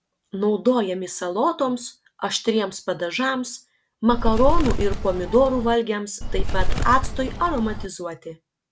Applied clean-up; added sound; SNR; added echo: none; Bird; -2 dB; none.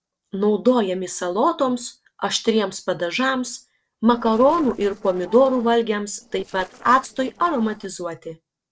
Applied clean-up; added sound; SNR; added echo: neural separator model SepFormer DNS4.